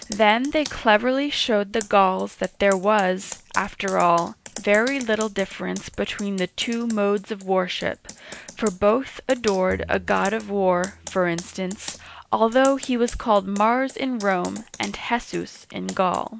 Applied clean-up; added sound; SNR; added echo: none; Computer keyboard + Bowed string instrument; 18 dB; none.